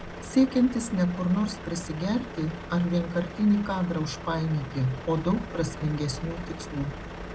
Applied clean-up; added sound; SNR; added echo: none; Truck; 11 dB; none.